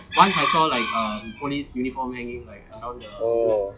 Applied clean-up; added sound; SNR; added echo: classical method log-MMSE.